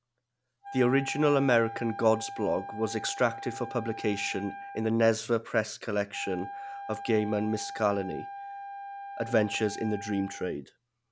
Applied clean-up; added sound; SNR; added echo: none; Wind instrument, woodwind instrument; 12 dB; none.